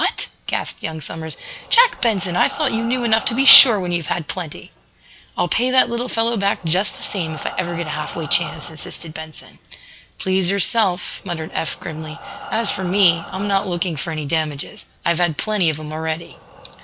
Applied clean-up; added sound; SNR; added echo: none; Breathing; 16 dB; none.